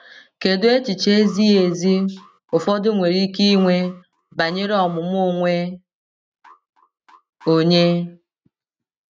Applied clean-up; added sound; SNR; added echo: neural mask model RNNoise.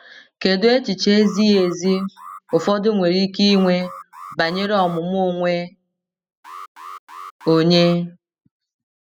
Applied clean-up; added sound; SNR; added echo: classical method spectral subtraction.